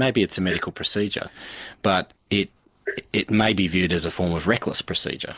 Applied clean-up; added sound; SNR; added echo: neural mask model Resemble Enhance denoiser.